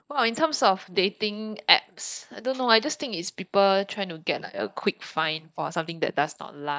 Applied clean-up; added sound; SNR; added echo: neural mask model DeepFilterNet 3.